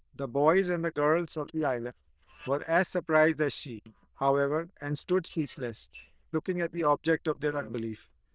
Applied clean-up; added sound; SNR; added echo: neural diffusion model UNIVERSE++.